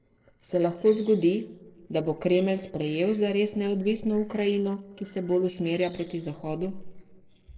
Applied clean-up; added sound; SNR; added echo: neural separator model SepFormer DNS4.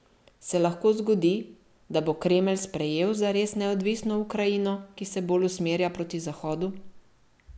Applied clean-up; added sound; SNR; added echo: none; none; none; none.